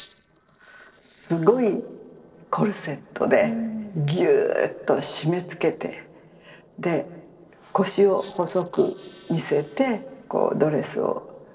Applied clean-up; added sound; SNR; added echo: neural separator model SepFormer DNS4.